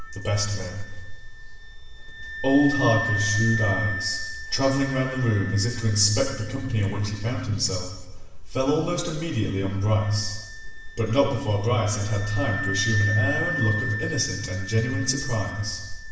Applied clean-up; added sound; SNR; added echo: none; Wind instrument, woodwind instrument; 9 dB; reverberation time 1.1 s.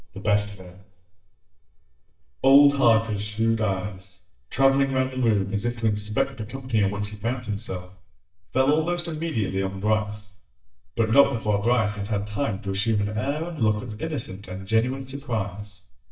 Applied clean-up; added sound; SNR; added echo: neural mask model DeepFilterNet 3.